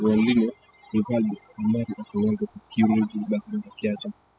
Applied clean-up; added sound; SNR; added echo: classical method spectral subtraction.